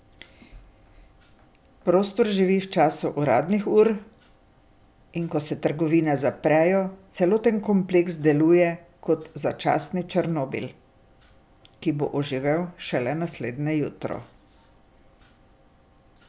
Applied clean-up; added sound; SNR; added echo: none; none; none; none.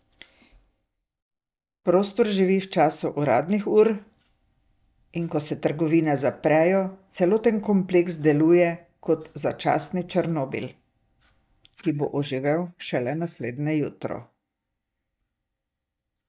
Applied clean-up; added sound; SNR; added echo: neural mask model DeepFilterNet 3.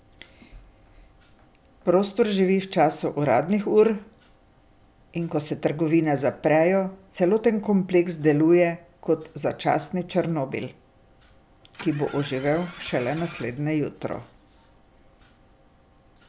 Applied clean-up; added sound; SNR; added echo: none; Engine starting; 18 dB; none.